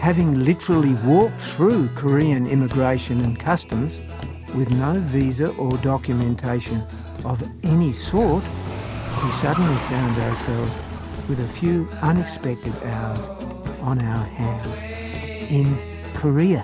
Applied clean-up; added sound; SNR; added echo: none; Guitar + Car; 8 dB; none.